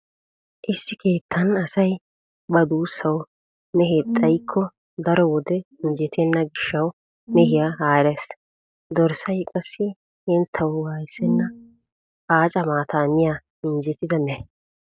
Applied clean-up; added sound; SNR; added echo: none; Brass instrument; 3 dB; none.